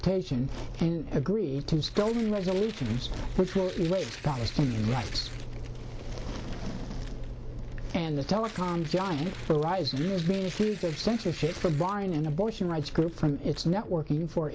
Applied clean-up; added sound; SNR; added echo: none; Tearing; 19 dB; none.